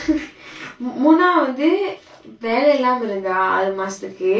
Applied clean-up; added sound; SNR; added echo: none; none; none; reverberation time 0.2 s.